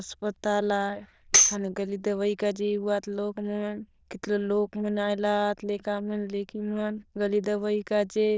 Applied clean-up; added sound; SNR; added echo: neural diffusion model UNIVERSE++.